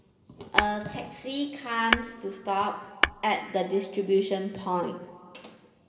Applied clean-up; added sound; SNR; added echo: none; Tap / Hammer; 1 dB; reverberation time 1.7 s.